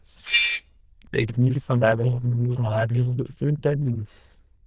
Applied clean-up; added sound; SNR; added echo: neural diffusion model UNIVERSE++.